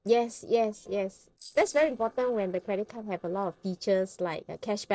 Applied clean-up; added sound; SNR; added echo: neural separator model SepFormer DNS4.